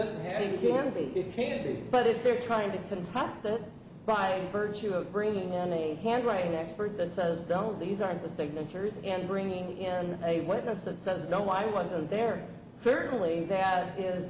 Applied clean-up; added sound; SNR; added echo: none; none; none; none.